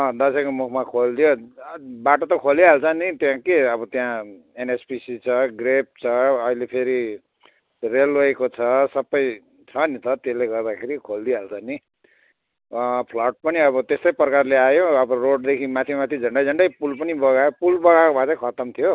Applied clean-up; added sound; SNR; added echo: none; none; none; none.